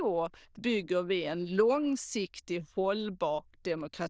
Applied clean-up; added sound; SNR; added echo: neural diffusion model UNIVERSE++.